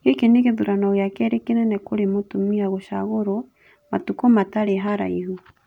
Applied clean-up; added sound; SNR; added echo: none; none; none; none.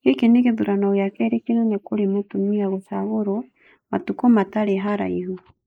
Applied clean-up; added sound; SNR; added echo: neural mask model Resemble Enhance denoiser.